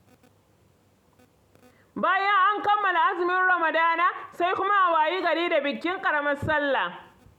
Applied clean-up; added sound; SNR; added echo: none; none; none; none.